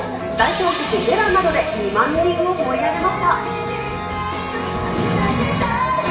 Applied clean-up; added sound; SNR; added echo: none; Wind instrument, woodwind instrument; 11 dB; reverberation time 0.9 s.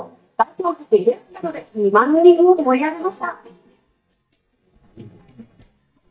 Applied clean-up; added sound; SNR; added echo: neural mask model DeepFilterNet 3.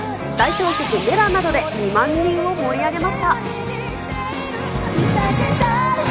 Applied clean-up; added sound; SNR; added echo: none; none; none; none.